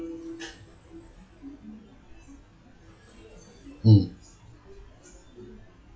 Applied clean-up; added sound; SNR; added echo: classical method log-MMSE.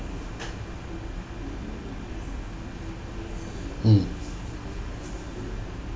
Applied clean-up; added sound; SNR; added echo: none; none; none; none.